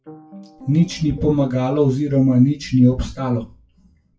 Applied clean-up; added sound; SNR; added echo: classical method WPE with log-MMSE.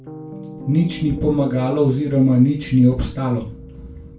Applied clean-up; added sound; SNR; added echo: none; Piano; 16 dB; reverberation time 0.3 s.